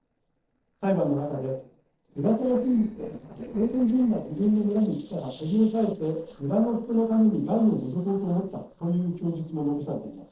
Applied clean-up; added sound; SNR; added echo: neural separator model SepFormer DNS4.